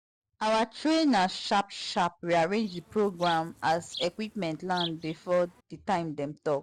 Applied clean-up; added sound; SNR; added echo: none; Insect; 15 dB; none.